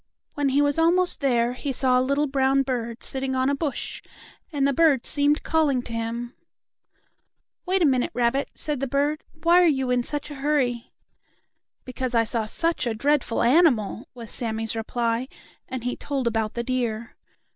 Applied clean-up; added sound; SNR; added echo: none; none; none; none.